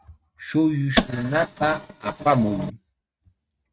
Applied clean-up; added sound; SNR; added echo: neural mask model RNNoise.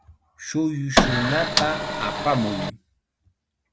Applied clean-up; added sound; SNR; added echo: none; Printer; -4 dB; none.